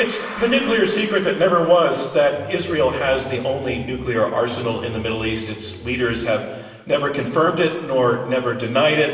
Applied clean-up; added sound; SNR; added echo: none; Bowed string instrument; 18 dB; reverberation time 1.4 s.